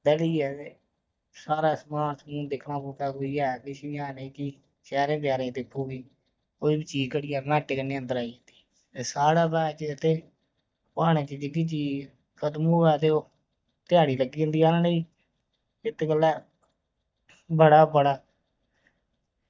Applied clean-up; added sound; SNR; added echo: neural mask model DeepFilterNet 3.